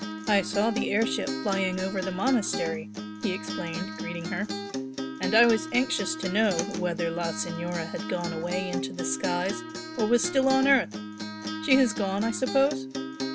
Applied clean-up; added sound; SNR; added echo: none; Acoustic guitar; 6 dB; none.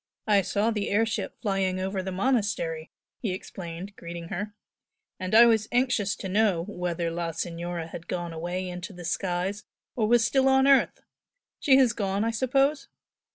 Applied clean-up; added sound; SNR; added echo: none; none; none; none.